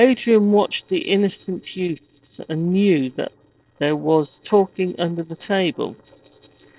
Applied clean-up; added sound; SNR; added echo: neural separator model SepFormer DNS4.